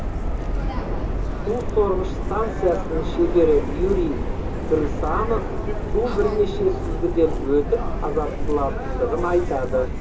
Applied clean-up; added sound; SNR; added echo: none; Subway, metro, underground; 1 dB; reverberation time 0.2 s.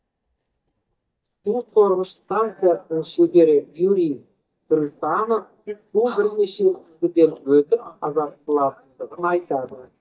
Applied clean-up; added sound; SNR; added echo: neural mask model DeepFilterNet 3.